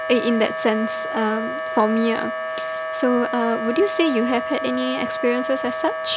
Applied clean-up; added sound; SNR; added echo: none; Wind instrument, woodwind instrument; 5 dB; none.